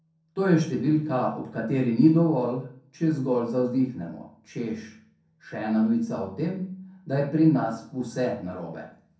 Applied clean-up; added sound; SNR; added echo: none; none; none; reverberation time 0.5 s.